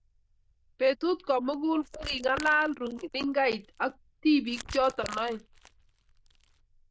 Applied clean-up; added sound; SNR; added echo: neural diffusion model UNIVERSE++.